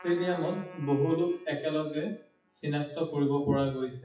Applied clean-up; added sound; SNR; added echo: classical method WPE with log-MMSE.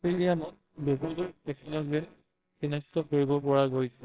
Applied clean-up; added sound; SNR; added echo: neural separator model SepFormer WHAMR!.